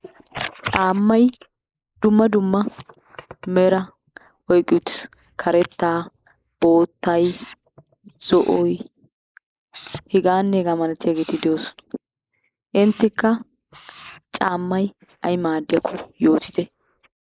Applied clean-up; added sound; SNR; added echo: neural mask model Resemble Enhance denoiser.